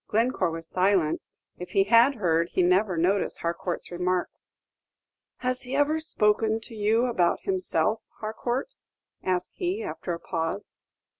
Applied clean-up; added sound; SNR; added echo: none; none; none; none.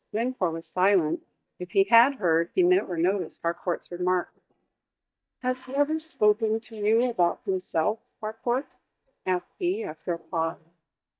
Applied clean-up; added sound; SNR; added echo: neural mask model DeepFilterNet 3.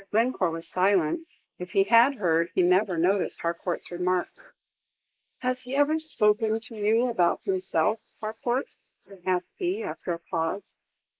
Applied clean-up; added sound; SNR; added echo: neural mask model Resemble Enhance denoiser.